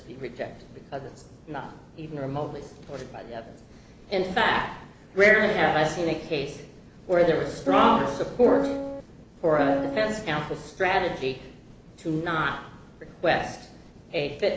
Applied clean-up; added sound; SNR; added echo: none; Piano; 1 dB; none.